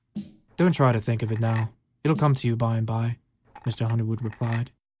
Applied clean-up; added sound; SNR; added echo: none; Chink, clink + Snare drum; 18 dB; none.